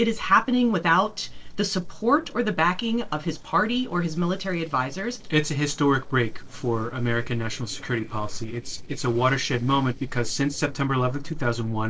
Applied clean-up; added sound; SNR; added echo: neural separator model SepFormer DNS4.